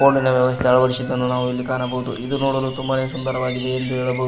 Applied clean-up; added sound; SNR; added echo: none; Bird vocalization, bird call, bird song; 13 dB; none.